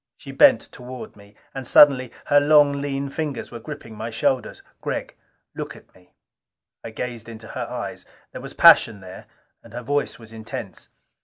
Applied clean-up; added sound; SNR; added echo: none; none; none; none.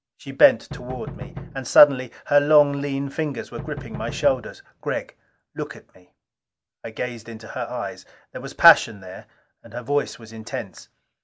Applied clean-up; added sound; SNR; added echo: none; Knock; 12 dB; none.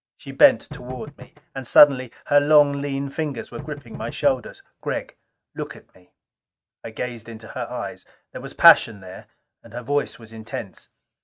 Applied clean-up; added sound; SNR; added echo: neural mask model RNNoise.